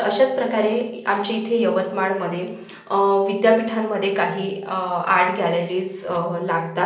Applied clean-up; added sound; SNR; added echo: none; none; none; none.